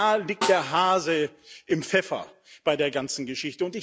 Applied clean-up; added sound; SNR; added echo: none; Snare drum; 11 dB; none.